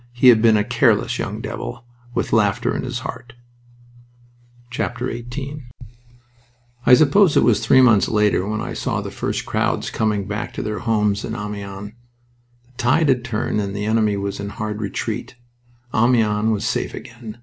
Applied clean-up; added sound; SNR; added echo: none; none; none; none.